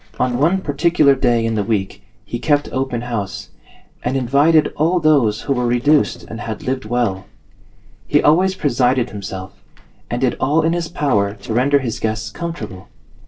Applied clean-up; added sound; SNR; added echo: neural separator model SepFormer DNS4.